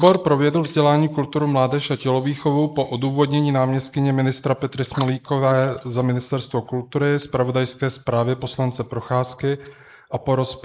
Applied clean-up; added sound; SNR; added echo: neural mask model Resemble Enhance denoiser.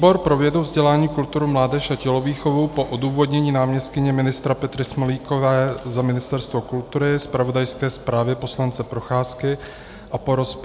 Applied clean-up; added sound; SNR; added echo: none; none; none; none.